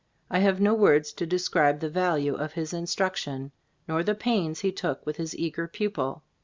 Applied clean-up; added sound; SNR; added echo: none; none; none; none.